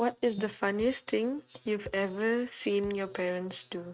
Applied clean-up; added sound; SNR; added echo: neural mask model RNNoise.